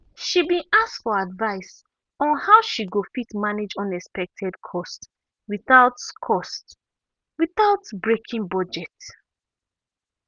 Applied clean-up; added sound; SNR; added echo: none; none; none; none.